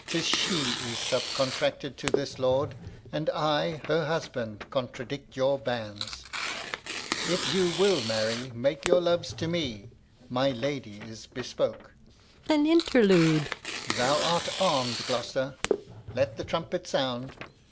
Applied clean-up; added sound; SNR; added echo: none; Tearing; 7 dB; none.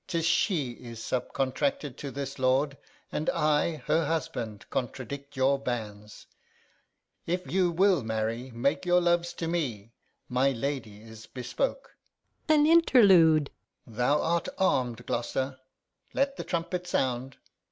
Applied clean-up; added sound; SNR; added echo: none; none; none; none.